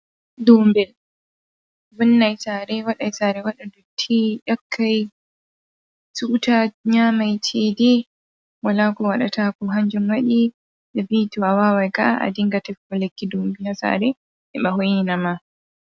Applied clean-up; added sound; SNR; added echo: none; none; none; none.